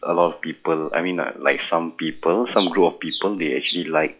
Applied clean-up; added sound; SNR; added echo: classical method log-MMSE.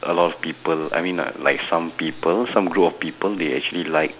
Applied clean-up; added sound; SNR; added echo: none; none; none; none.